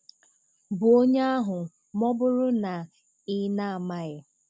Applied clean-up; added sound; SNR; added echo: none; none; none; none.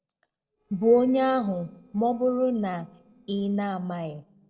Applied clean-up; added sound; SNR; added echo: neural separator model SepFormer DNS4.